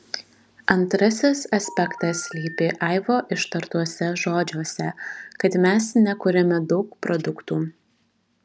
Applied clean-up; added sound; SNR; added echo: none; Telephone; 16 dB; none.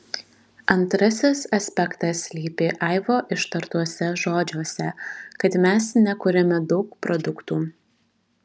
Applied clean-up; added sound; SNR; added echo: none; none; none; none.